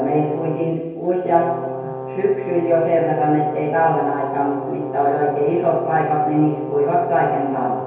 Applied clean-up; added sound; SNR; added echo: none; Brass instrument; 10 dB; reverberation time 1.1 s.